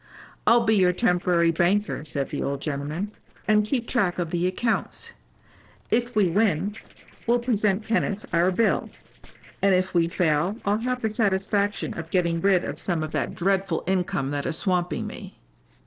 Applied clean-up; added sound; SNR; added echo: neural separator model SepFormer DNS4.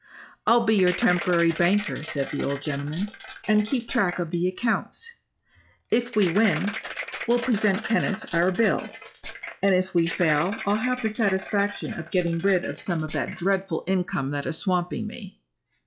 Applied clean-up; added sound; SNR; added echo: classical method log-MMSE.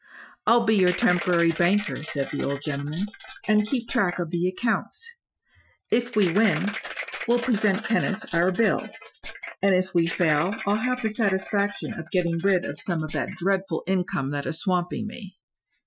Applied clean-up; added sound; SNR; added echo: classical method Wiener filter.